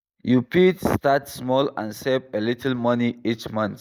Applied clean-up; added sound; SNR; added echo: neural mask model Resemble Enhance denoiser.